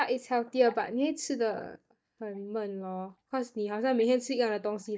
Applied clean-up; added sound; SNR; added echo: neural mask model DeepFilterNet 3.